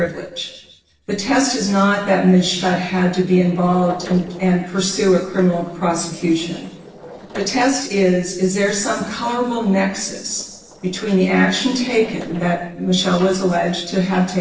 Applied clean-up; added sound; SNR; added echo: neural separator model SepFormer DNS4.